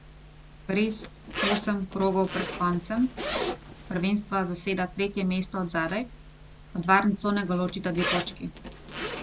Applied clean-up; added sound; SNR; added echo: none; Zipper (clothing); 7 dB; none.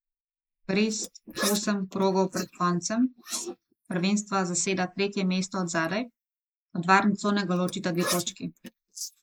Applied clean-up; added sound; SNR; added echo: neural mask model Resemble Enhance denoiser.